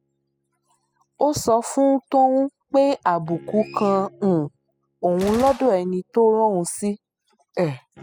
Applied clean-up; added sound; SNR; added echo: classical method spectral subtraction.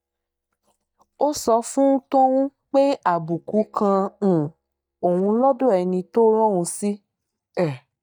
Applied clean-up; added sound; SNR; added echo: neural mask model DeepFilterNet 3.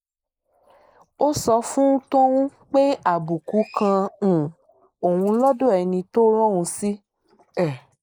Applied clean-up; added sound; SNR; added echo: neural mask model Resemble Enhance denoiser.